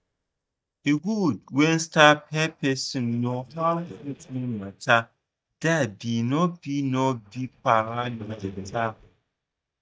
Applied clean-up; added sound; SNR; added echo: neural mask model DeepFilterNet 3.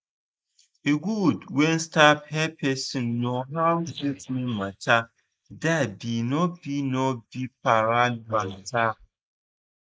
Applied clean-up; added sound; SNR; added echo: neural mask model Resemble Enhance denoiser.